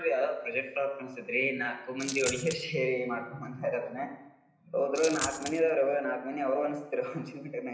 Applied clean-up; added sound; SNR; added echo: none; Coin (dropping); 7 dB; reverberation time 0.9 s.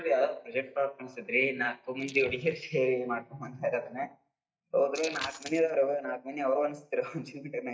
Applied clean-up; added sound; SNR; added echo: neural mask model DeepFilterNet 3.